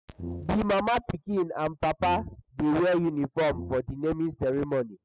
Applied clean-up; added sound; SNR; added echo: classical method spectral subtraction.